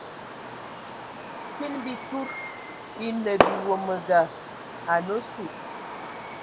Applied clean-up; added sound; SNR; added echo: none; Fireworks; 2 dB; none.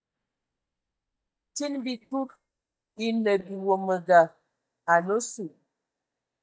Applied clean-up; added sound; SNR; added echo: neural mask model DeepFilterNet 3.